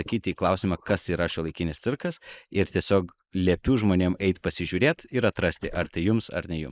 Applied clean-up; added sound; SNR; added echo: neural mask model Resemble Enhance denoiser.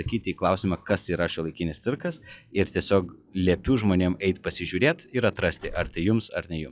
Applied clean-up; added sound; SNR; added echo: classical method log-MMSE.